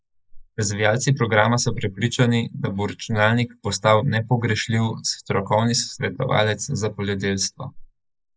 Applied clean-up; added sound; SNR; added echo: neural mask model Resemble Enhance denoiser.